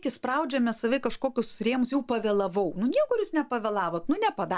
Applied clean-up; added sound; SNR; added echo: none; Cricket / Frog; 19 dB; none.